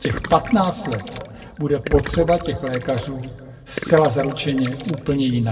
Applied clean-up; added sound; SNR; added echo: none; Gurgling; 13 dB; reverberation time 1.8 s.